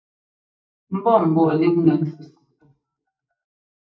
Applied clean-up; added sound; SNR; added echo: neural mask model DeepFilterNet 3.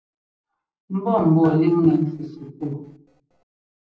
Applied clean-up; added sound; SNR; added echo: neural separator model SepFormer DNS4.